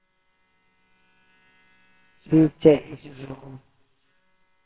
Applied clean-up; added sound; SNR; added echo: neural separator model SepFormer WHAMR!.